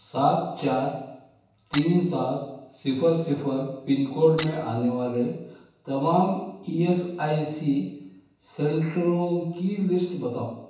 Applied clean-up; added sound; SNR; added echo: none; Shatter; 8 dB; reverberation time 0.9 s.